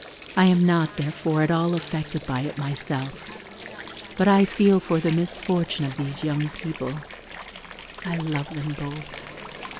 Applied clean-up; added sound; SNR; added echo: none; Water; 14 dB; none.